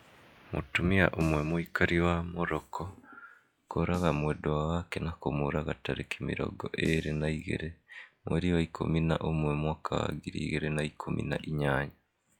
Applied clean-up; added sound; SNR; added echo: classical method log-MMSE.